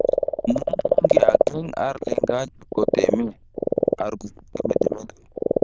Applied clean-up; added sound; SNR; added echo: neural diffusion model UNIVERSE++.